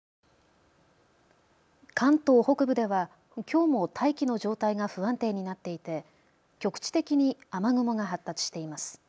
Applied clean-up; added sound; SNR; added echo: none; none; none; none.